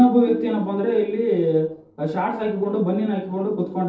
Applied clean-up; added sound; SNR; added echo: neural separator model SepFormer DNS4.